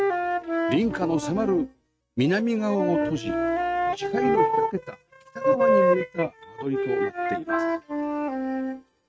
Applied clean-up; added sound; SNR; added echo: neural mask model RNNoise.